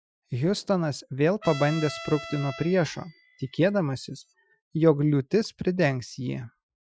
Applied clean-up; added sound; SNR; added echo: classical method Wiener filter.